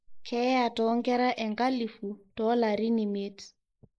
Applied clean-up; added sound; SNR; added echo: neural mask model Resemble Enhance denoiser.